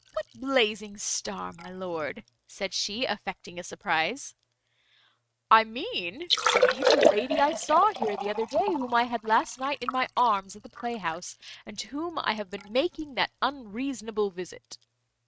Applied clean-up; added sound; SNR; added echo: neural mask model RNNoise.